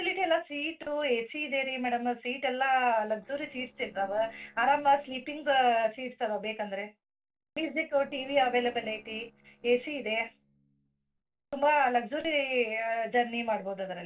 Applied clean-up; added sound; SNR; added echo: neural separator model SepFormer DNS4.